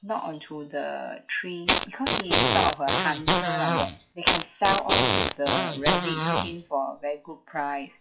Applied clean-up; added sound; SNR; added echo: classical method WPE with log-MMSE.